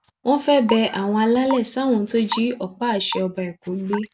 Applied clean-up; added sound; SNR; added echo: none; Raindrop / Drip / Water tap, faucet; 15 dB; none.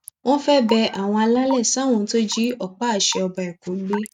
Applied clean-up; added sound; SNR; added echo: neural mask model RNNoise.